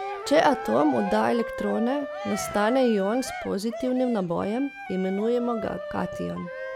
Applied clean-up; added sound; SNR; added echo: none; Cheering + Wind instrument, woodwind instrument; 9 dB; none.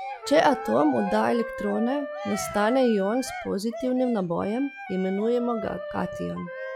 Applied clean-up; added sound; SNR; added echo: classical method log-MMSE.